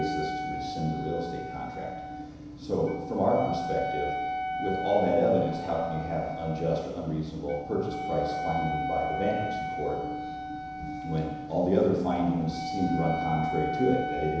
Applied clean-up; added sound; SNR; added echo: none; Wind instrument, woodwind instrument; 5 dB; reverberation time 1.0 s.